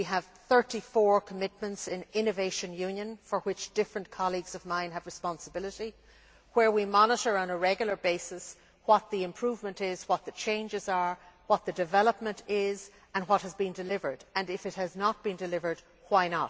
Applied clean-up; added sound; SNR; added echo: none; none; none; none.